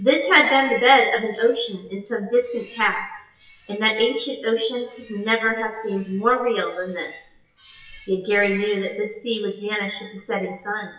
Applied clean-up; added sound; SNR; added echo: classical method WPE with log-MMSE.